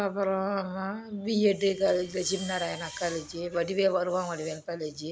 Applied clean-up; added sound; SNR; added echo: none; Fireworks; 18 dB; none.